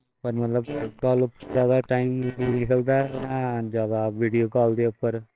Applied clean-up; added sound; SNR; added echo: neural separator model SepFormer WHAMR!.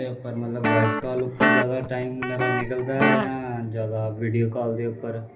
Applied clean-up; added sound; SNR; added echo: none; Guitar; -2 dB; reverberation time 0.3 s.